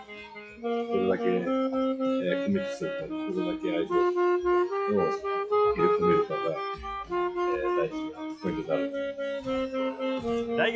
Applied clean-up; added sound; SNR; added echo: classical method log-MMSE.